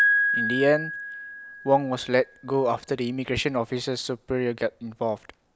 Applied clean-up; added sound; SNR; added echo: none; Piano; 4 dB; none.